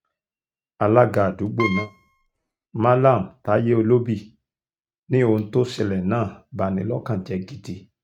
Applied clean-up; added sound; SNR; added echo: neural mask model RNNoise.